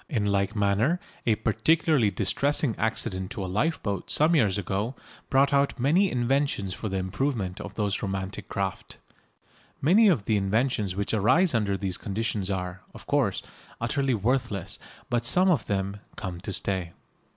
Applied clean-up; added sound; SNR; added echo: none; none; none; none.